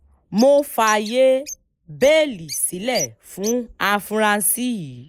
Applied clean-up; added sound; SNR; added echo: neural mask model Resemble Enhance denoiser.